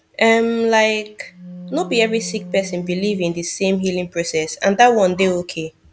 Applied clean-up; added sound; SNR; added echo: none; Wind instrument, woodwind instrument; 16 dB; none.